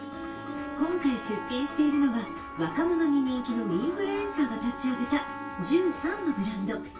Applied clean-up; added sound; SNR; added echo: none; Trumpet; 12 dB; reverberation time 0.2 s.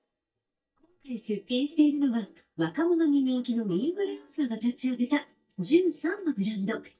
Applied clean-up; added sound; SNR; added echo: neural mask model DeepFilterNet 3.